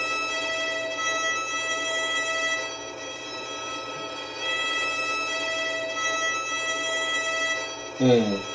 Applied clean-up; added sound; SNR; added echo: none; Bowed string instrument; -5 dB; reverberation time 0.2 s.